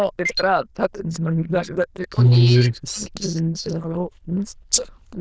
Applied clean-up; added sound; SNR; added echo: neural diffusion model UNIVERSE++.